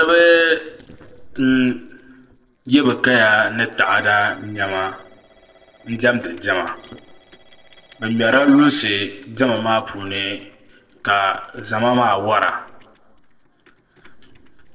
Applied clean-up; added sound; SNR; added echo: neural separator model SepFormer DNS4.